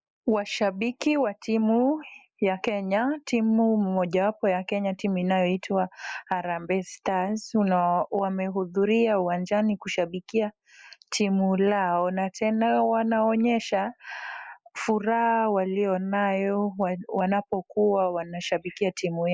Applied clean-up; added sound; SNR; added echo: neural mask model Resemble Enhance denoiser.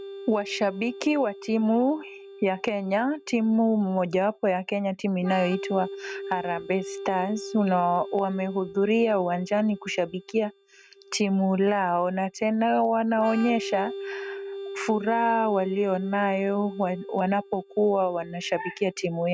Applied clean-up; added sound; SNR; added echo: neural mask model RNNoise.